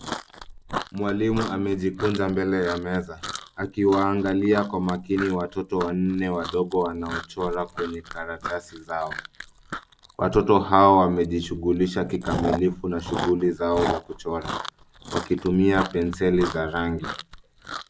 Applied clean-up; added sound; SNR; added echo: none; Chewing, mastication; 11 dB; none.